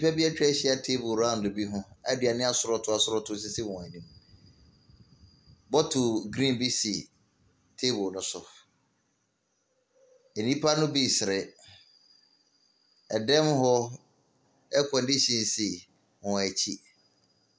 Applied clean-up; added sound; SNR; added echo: none; none; none; none.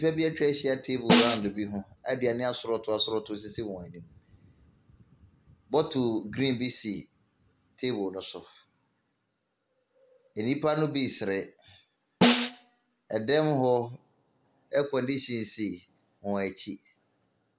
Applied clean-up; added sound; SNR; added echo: none; Snare drum; -5 dB; none.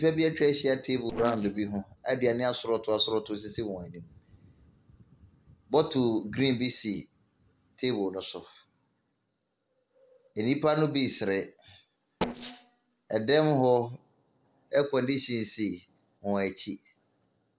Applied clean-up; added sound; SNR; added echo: neural separator model SepFormer DNS4.